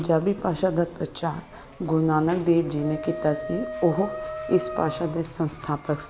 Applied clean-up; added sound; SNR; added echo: none; Wind instrument, woodwind instrument; 11 dB; none.